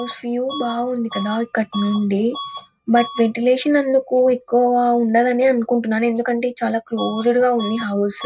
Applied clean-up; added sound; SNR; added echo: neural mask model RNNoise.